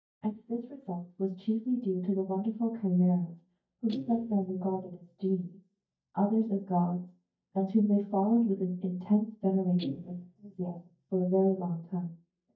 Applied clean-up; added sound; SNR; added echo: neural mask model DeepFilterNet 3.